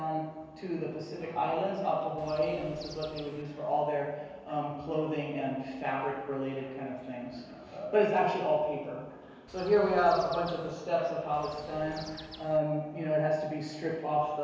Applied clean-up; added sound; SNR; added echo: none; Chirp, tweet; 17 dB; reverberation time 1.2 s.